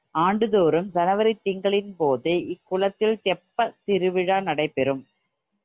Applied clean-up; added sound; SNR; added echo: none; none; none; none.